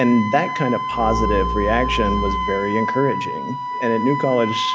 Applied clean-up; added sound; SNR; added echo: none; Wind instrument, woodwind instrument + Bowed string instrument; 3 dB; none.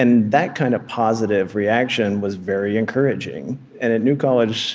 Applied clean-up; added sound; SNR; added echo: none; none; none; none.